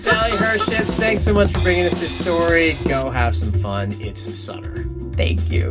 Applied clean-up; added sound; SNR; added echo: none; Drum kit; 6 dB; reverberation time 0.4 s.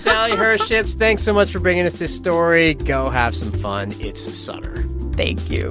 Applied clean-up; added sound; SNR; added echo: none; none; none; none.